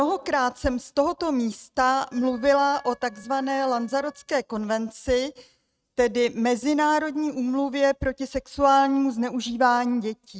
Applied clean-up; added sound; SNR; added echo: neural mask model RNNoise.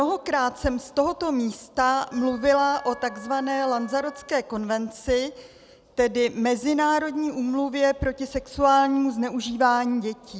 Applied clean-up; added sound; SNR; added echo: none; Wind instrument, woodwind instrument; 19 dB; none.